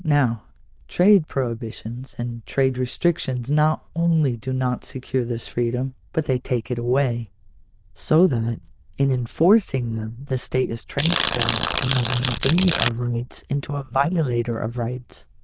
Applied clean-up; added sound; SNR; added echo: neural diffusion model UNIVERSE++.